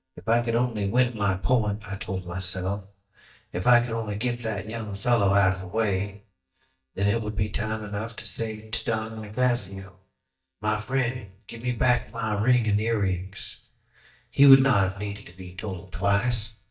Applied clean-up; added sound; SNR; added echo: neural mask model DeepFilterNet 3.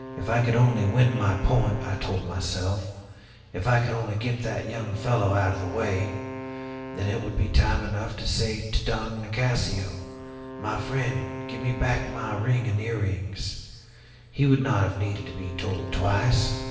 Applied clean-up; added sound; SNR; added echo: none; Wind instrument, woodwind instrument; 13 dB; reverberation time 1.2 s.